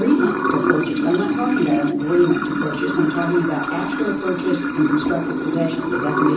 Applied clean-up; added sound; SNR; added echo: none; Sink (filling or washing) / Water; 0 dB; reverberation time 0.6 s.